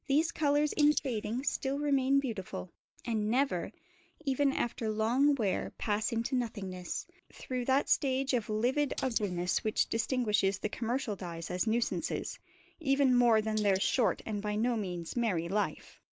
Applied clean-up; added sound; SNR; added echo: neural mask model Resemble Enhance denoiser.